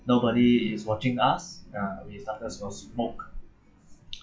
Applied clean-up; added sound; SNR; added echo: classical method log-MMSE.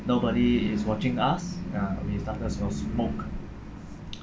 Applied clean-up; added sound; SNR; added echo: none; Fire; 18 dB; none.